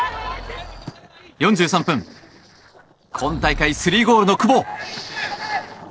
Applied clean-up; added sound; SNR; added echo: neural separator model SepFormer DNS4.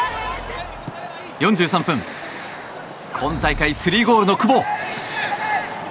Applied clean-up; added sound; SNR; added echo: none; Breathing; 13 dB; none.